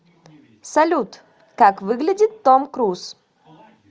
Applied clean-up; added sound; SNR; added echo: none; none; none; none.